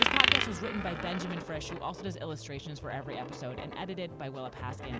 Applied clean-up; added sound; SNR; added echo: none; Coin (dropping); -3 dB; none.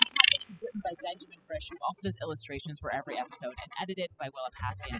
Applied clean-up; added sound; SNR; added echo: classical method spectral subtraction.